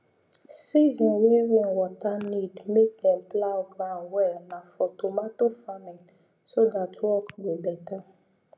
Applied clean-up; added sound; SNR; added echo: none; none; none; none.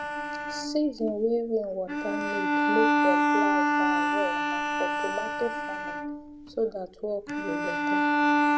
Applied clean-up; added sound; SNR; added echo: none; Bowed string instrument; -5 dB; none.